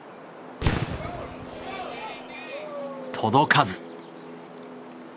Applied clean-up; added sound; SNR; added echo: none; Fireworks; 3 dB; none.